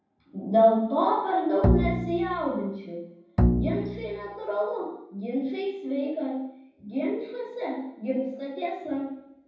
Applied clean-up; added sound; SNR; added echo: none; Bowed string instrument; -1 dB; reverberation time 0.9 s.